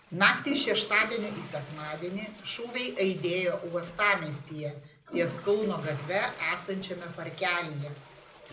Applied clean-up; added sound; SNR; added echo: none; Toilet flush; 15 dB; reverberation time 0.5 s.